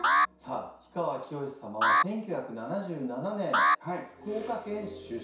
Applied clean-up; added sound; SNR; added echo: none; Alarm; -4 dB; reverberation time 0.6 s.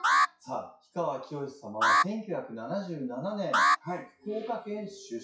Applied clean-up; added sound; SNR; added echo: classical method WPE with log-MMSE.